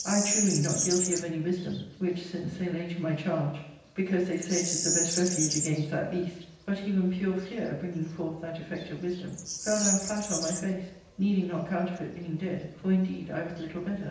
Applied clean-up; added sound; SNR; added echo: none; Bird vocalization, bird call, bird song; 5 dB; reverberation time 0.9 s.